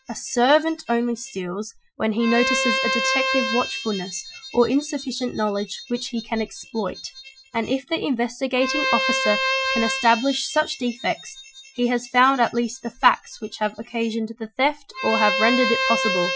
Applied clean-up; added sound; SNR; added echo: classical method Wiener filter.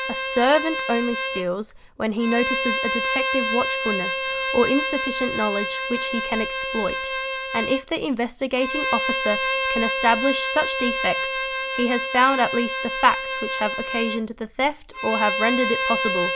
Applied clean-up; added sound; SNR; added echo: none; Bowed string instrument; 2 dB; none.